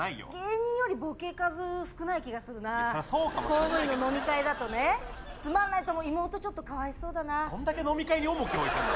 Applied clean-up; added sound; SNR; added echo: none; Accelerating, revving, vroom; 14 dB; none.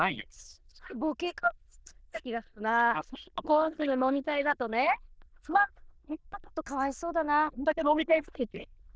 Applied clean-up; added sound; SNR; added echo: neural diffusion model UNIVERSE++.